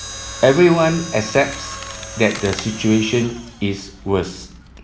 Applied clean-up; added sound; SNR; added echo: none; Mechanisms; 14 dB; none.